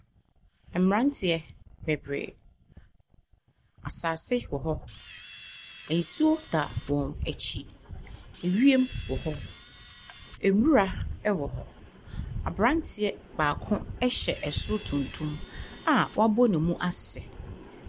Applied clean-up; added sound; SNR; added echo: none; Camera; 14 dB; none.